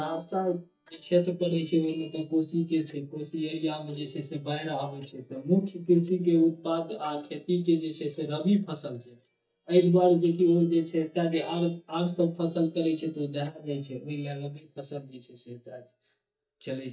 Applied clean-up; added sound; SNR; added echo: neural mask model DeepFilterNet 3.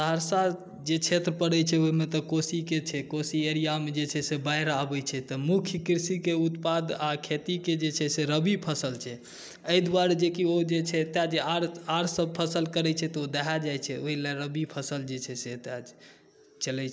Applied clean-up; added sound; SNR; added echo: none; none; none; none.